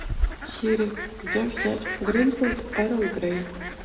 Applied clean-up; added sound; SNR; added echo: none; Fowl; 5 dB; reverberation time 1.4 s.